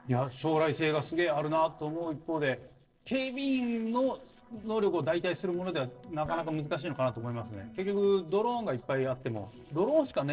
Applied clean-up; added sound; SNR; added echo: neural separator model SepFormer DNS4.